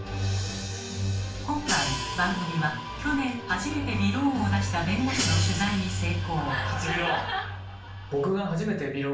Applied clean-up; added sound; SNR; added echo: none; Hi-hat; 10 dB; reverberation time 0.4 s.